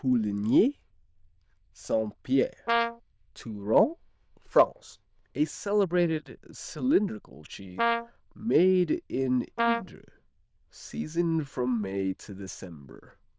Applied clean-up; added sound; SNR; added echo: neural diffusion model UNIVERSE++.